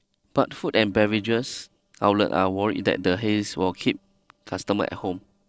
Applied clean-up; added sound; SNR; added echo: neural separator model SepFormer DNS4.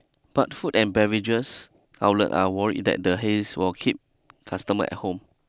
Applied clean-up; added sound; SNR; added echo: none; none; none; none.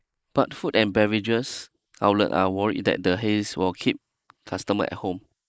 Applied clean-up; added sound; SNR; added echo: neural mask model Resemble Enhance denoiser.